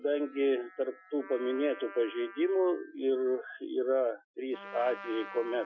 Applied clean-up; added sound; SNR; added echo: classical method Wiener filter.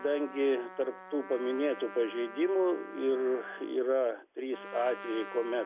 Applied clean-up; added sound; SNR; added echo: none; Trumpet; 15 dB; none.